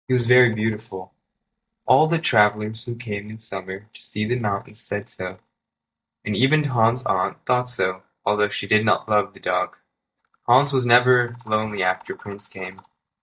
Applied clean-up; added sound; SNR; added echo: neural mask model DeepFilterNet 3.